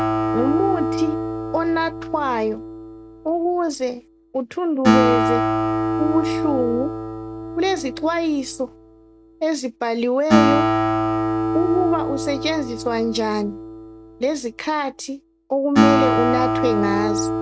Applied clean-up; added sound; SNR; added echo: none; Acoustic guitar; -1 dB; none.